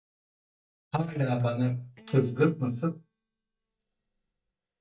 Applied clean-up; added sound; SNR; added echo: neural mask model DeepFilterNet 3.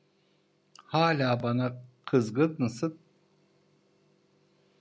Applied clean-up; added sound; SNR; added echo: none; none; none; none.